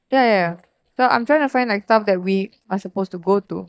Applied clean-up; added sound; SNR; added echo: neural mask model DeepFilterNet 3.